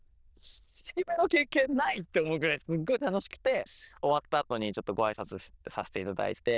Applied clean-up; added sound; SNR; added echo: neural diffusion model UNIVERSE++.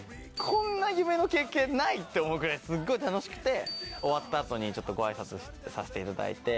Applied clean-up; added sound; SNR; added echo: none; Bicycle bell; 18 dB; none.